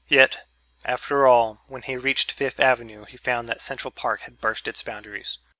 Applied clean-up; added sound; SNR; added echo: none; none; none; none.